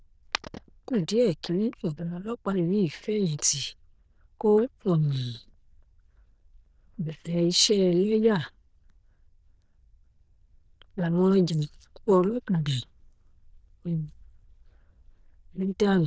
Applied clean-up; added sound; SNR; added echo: neural diffusion model UNIVERSE++.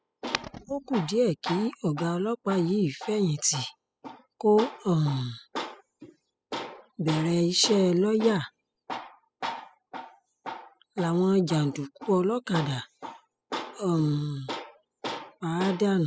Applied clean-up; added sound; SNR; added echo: classical method spectral subtraction.